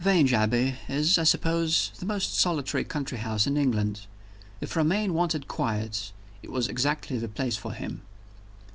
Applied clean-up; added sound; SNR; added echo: none; none; none; none.